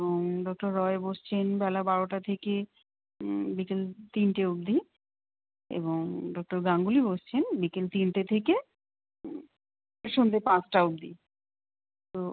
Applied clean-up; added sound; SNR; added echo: none; none; none; none.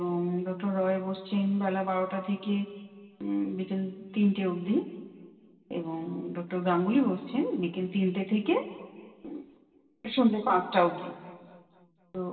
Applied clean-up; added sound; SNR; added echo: none; none; none; reverberation time 2.1 s.